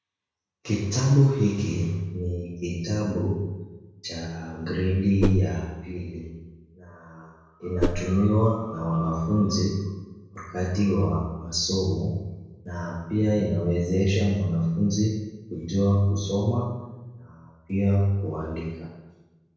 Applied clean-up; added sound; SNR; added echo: none; Whoosh, swoosh, swish; 0 dB; reverberation time 1.0 s.